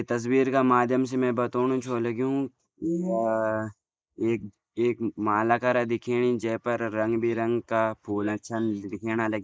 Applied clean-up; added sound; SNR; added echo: neural mask model Resemble Enhance denoiser.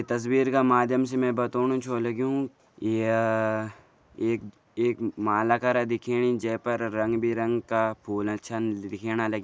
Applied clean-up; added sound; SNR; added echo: none; none; none; none.